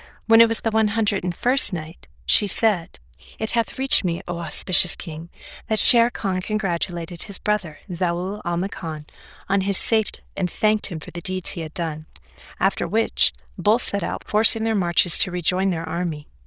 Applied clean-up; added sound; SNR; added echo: neural diffusion model UNIVERSE++.